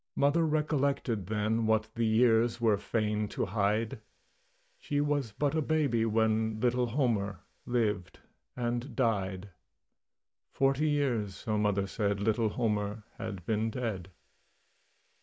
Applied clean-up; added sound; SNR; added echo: neural mask model Resemble Enhance denoiser.